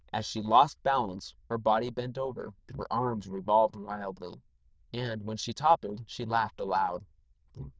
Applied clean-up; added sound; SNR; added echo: neural diffusion model UNIVERSE++.